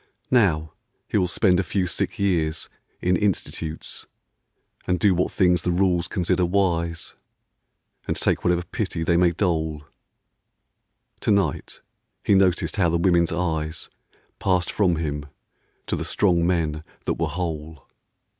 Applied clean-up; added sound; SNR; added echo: none; none; none; none.